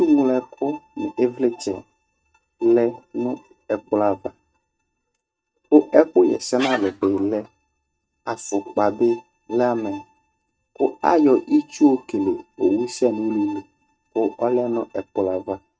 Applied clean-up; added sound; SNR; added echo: neural mask model RNNoise.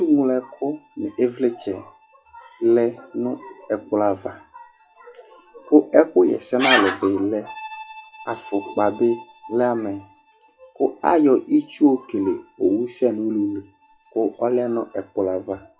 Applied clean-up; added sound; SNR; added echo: classical method log-MMSE.